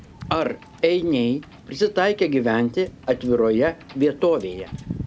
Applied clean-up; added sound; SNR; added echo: none; Wind / Boat, Water vehicle; 17 dB; none.